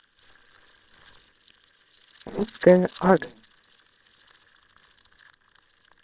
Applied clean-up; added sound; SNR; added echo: neural separator model SepFormer WHAMR!.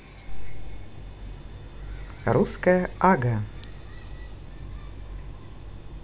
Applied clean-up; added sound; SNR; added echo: none; none; none; none.